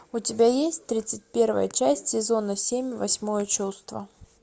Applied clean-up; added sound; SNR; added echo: none; none; none; none.